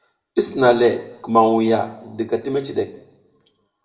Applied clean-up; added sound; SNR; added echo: none; none; none; reverberation time 0.6 s.